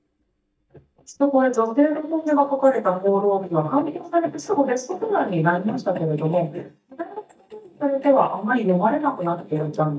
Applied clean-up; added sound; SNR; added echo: neural mask model DeepFilterNet 3.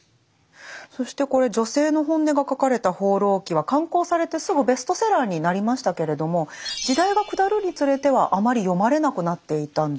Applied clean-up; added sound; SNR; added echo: none; none; none; none.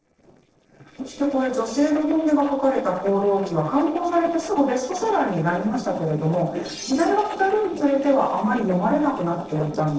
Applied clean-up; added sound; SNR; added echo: neural separator model SepFormer DNS4.